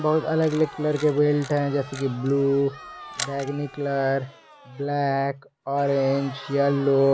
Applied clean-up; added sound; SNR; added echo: none; Crowd + Camera; 16 dB; none.